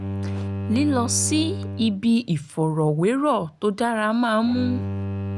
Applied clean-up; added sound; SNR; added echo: none; Bowed string instrument; 7 dB; none.